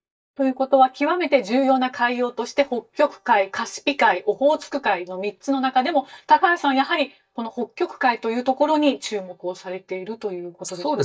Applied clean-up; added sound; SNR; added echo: neural mask model DeepFilterNet 3.